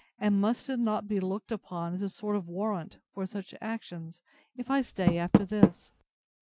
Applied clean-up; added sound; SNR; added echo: neural mask model RNNoise.